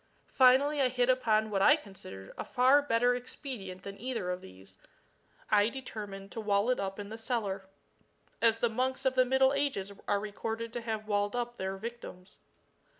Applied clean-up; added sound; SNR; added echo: none; none; none; none.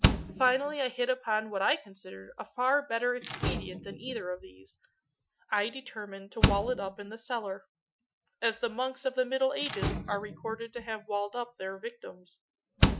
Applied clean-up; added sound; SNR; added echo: classical method Wiener filter.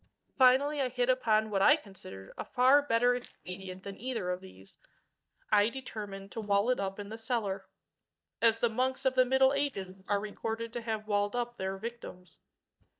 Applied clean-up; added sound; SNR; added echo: neural mask model DeepFilterNet 3.